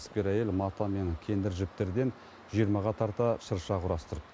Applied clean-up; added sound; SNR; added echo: none; none; none; none.